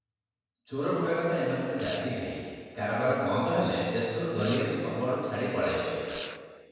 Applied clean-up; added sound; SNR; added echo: none; Domestic sounds, home sounds; 11 dB; reverberation time 1.9 s.